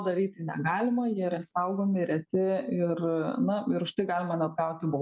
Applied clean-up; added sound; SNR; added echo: none; none; none; none.